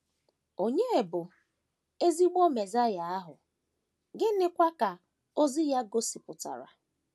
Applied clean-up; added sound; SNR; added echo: none; none; none; none.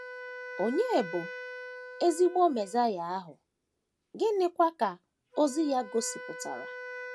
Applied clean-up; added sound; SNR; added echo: none; Wind instrument, woodwind instrument; 14 dB; none.